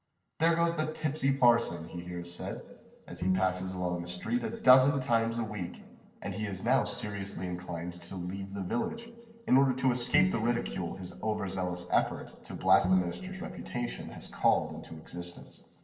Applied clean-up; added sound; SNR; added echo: neural separator model SepFormer DNS4.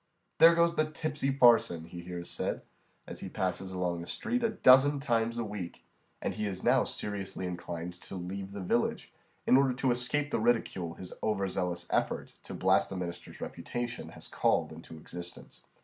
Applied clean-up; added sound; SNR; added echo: none; none; none; none.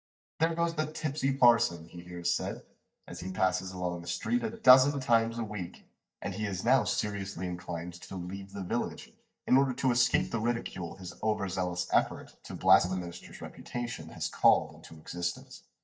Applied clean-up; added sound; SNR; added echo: neural mask model DeepFilterNet 3.